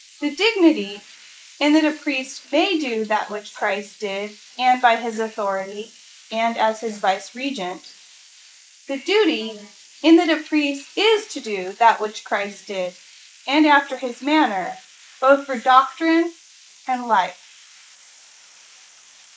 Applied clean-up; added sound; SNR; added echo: neural mask model Resemble Enhance denoiser.